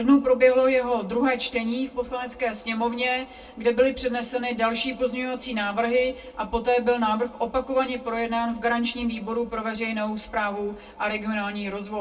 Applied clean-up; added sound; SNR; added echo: none; none; none; reverberation time 0.1 s.